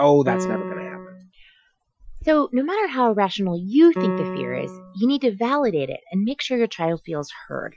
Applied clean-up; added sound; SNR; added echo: classical method Wiener filter.